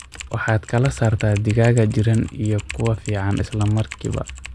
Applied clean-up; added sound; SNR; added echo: none; Typing; 16 dB; none.